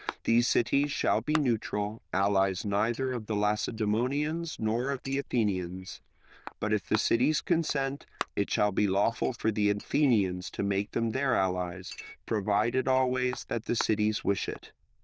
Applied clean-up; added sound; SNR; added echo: neural diffusion model UNIVERSE++.